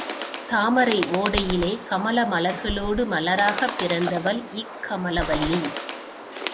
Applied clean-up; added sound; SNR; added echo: none; Bird + Run; 7 dB; none.